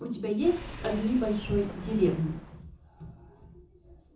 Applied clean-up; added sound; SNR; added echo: none; Engine / Car; 11 dB; reverberation time 0.5 s.